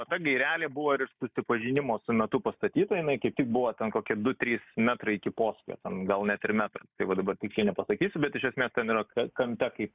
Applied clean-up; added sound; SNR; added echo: neural mask model Resemble Enhance denoiser.